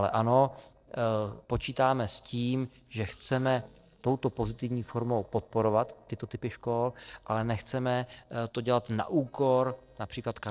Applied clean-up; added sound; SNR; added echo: neural separator model SepFormer DNS4.